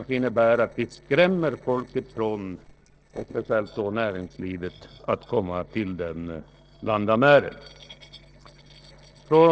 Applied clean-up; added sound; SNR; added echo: neural separator model SepFormer DNS4.